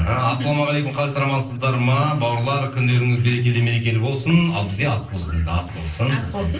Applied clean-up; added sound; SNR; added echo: neural separator model SepFormer DNS4.